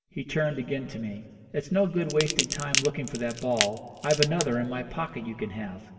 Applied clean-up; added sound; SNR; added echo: none; Crackle / Crushing; 4 dB; reverberation time 2.0 s.